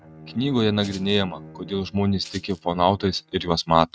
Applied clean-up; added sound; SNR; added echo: neural mask model RNNoise.